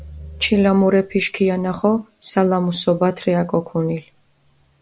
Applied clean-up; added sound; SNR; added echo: none; none; none; none.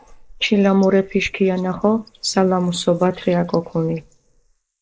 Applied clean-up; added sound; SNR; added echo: neural mask model Resemble Enhance denoiser.